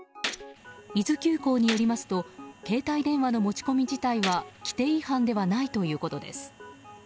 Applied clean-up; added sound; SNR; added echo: none; Gunshot, gunfire; 12 dB; none.